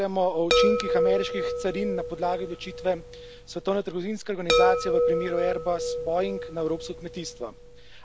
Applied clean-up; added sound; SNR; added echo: none; Chime; -1 dB; none.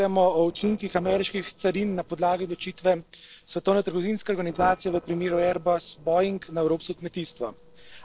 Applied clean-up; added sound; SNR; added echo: neural separator model SepFormer DNS4.